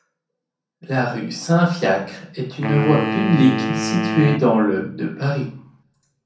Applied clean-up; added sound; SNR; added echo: none; Wind instrument, woodwind instrument; 5 dB; reverberation time 0.5 s.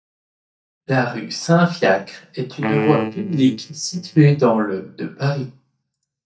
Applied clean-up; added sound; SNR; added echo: neural mask model DeepFilterNet 3.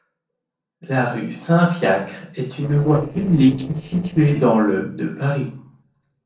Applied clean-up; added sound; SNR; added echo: neural separator model SepFormer DNS4.